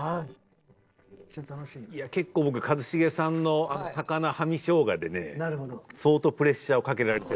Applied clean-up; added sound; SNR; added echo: neural separator model SepFormer DNS4.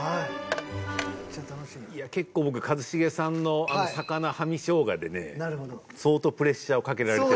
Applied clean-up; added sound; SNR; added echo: none; Wind instrument, woodwind instrument; 14 dB; none.